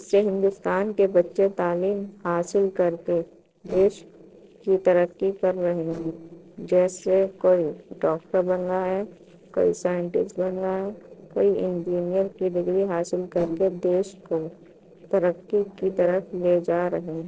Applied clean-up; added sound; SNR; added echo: neural separator model SepFormer DNS4.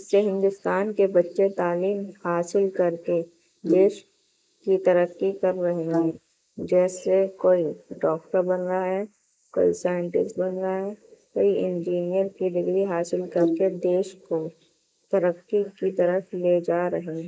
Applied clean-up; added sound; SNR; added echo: neural mask model Resemble Enhance denoiser.